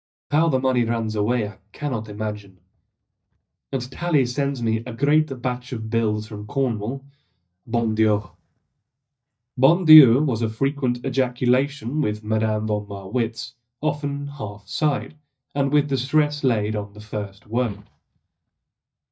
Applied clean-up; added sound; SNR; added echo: neural mask model DeepFilterNet 3.